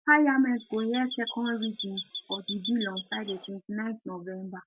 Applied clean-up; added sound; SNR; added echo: none; Chirp, tweet; 9 dB; none.